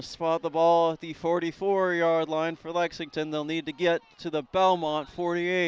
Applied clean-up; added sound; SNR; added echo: none; none; none; none.